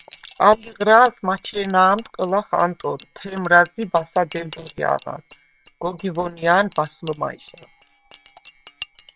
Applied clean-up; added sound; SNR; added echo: neural separator model SepFormer WHAM!.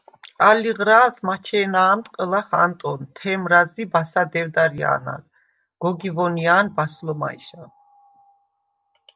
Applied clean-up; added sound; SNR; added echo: none; none; none; none.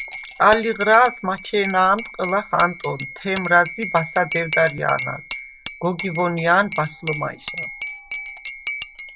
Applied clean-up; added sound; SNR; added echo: none; Cutlery, silverware / Dishes, pots, and pans / Chink, clink; 10 dB; none.